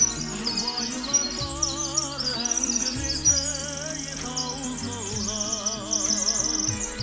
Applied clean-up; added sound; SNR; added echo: none; Bird vocalization, bird call, bird song; -5 dB; none.